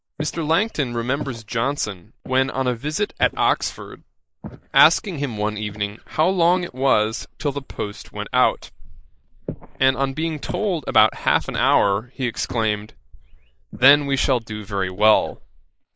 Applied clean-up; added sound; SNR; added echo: neural mask model Resemble Enhance denoiser.